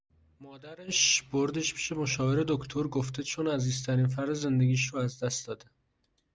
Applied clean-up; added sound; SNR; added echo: none; none; none; none.